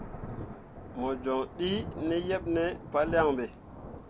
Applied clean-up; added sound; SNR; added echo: none; Thunder / Rain; 10 dB; none.